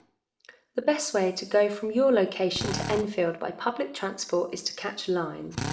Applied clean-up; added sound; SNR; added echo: none; Drill; 13 dB; reverberation time 0.5 s.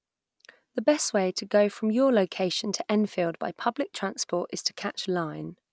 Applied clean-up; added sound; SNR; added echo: none; none; none; none.